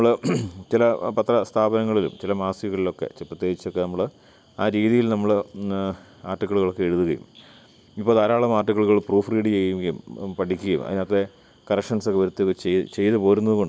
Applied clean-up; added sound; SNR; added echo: none; none; none; none.